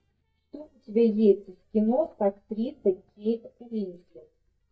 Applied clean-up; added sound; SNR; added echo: neural mask model DeepFilterNet 3.